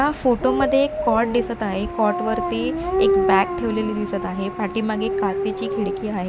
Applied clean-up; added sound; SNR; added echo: none; Dog; 3 dB; none.